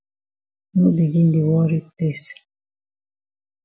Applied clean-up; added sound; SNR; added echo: none; none; none; none.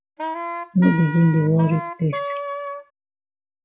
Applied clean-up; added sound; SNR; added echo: none; Wind instrument, woodwind instrument; 8 dB; none.